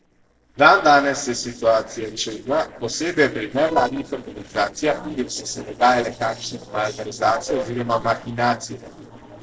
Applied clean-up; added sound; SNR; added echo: neural separator model SepFormer DNS4.